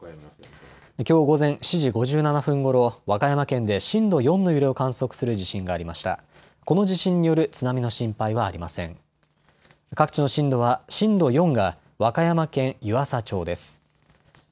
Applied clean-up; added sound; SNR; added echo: none; none; none; none.